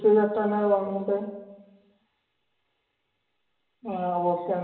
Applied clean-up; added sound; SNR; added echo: none; none; none; reverberation time 1.2 s.